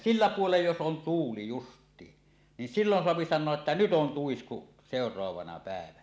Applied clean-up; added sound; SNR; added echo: none; none; none; none.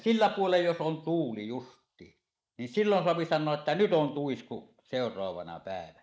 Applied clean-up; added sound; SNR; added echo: neural mask model Resemble Enhance denoiser.